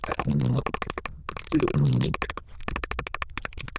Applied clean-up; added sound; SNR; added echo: neural diffusion model UNIVERSE++.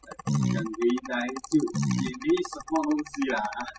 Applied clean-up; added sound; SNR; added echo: classical method spectral subtraction.